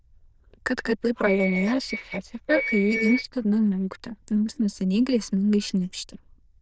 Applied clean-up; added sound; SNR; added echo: neural diffusion model UNIVERSE++.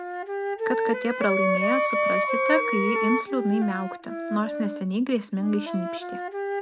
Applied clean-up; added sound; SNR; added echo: none; Wind instrument, woodwind instrument + Wind instrument, woodwind instrument; 0 dB; none.